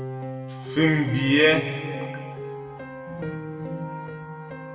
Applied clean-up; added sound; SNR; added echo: none; Piano; 8 dB; reverberation time 2.0 s.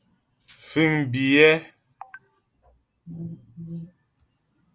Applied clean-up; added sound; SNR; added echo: none; none; none; none.